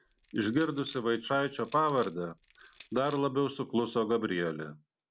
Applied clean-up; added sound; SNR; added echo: none; Crushing; 20 dB; none.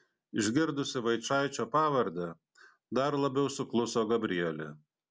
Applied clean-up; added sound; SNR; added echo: none; none; none; none.